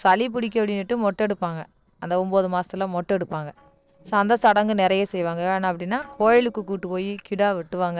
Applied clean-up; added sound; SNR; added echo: neural separator model SepFormer DNS4.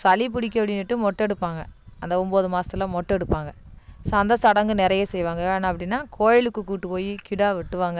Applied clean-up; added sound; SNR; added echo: none; none; none; none.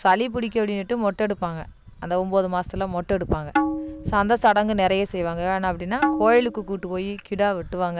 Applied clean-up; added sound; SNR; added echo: none; Tabla; 5 dB; none.